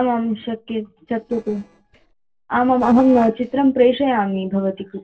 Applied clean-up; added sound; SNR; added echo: neural separator model SepFormer DNS4.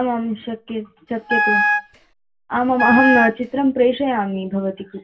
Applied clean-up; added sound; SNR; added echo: none; Wind instrument, woodwind instrument; -1 dB; reverberation time 0.2 s.